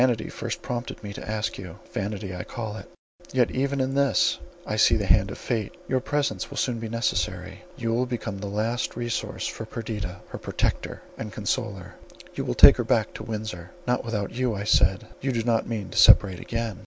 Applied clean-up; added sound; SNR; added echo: none; none; none; none.